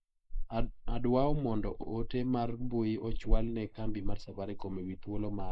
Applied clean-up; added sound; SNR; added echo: neural mask model Resemble Enhance denoiser.